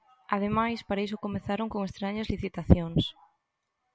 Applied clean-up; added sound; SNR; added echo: none; none; none; none.